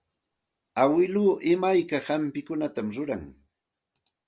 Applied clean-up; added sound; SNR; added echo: none; none; none; none.